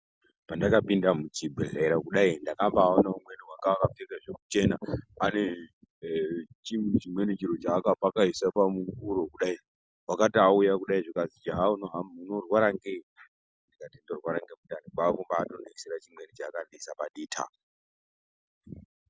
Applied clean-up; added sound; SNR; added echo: none; none; none; none.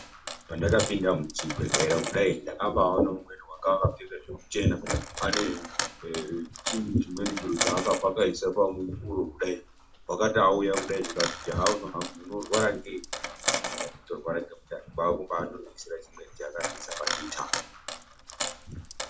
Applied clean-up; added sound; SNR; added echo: none; Coin (dropping); 7 dB; reverberation time 0.2 s.